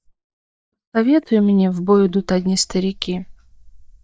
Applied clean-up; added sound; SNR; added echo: neural mask model DeepFilterNet 3.